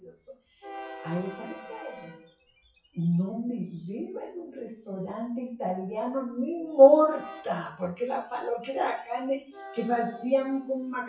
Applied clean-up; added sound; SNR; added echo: classical method WPE with log-MMSE.